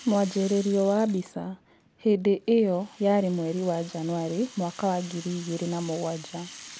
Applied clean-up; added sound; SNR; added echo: none; Rattle (instrument); 16 dB; none.